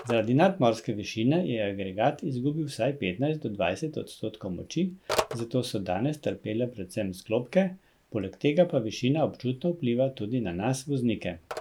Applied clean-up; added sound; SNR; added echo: none; Telephone; 15 dB; none.